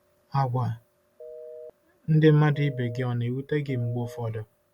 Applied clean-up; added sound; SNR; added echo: none; Telephone; 18 dB; none.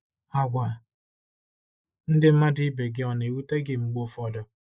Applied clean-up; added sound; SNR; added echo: neural mask model Resemble Enhance denoiser.